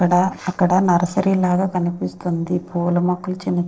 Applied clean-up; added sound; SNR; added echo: neural separator model SepFormer DNS4.